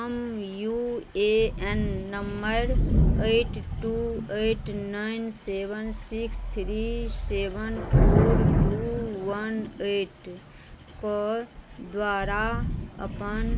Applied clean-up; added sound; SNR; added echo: none; Thunder / Rain; -2 dB; none.